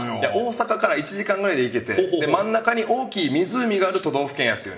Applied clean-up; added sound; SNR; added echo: none; Rattle (instrument); 20 dB; reverberation time 1.1 s.